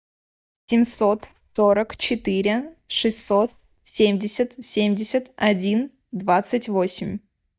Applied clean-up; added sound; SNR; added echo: neural mask model DeepFilterNet 3.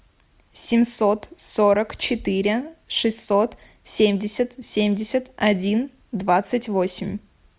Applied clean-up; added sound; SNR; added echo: none; none; none; none.